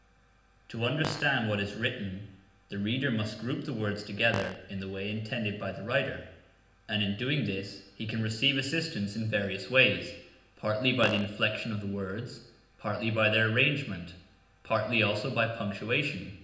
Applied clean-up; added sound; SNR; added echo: none; Fart; 6 dB; reverberation time 0.8 s.